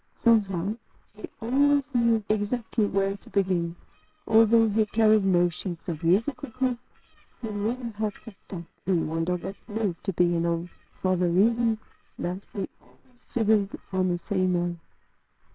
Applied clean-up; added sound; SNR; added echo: neural separator model SepFormer WHAMR!.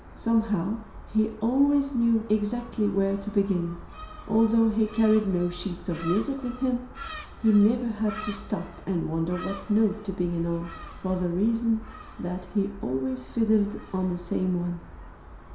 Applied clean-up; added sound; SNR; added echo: none; Gull, seagull; 15 dB; reverberation time 0.7 s.